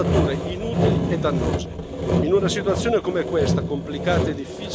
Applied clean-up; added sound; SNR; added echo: none; Sawing; -2 dB; none.